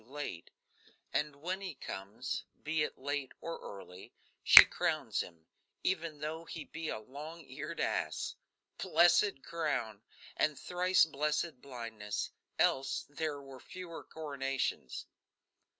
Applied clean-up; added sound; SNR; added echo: none; Finger snapping; -3 dB; none.